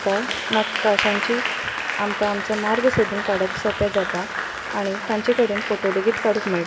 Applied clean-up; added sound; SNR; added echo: none; Applause; 4 dB; reverberation time 1.0 s.